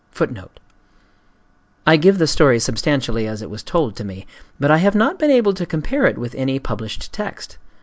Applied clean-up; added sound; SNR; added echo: none; none; none; none.